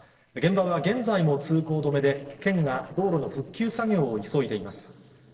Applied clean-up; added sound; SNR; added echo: neural separator model SepFormer DNS4.